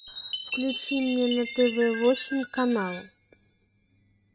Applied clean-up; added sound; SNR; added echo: neural mask model RNNoise.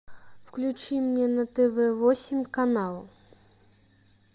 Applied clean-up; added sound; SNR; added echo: none; none; none; none.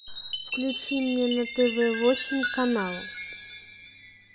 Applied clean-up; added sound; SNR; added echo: none; Chime; 7 dB; none.